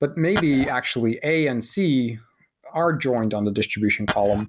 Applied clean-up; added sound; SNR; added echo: none; Glass; 6 dB; none.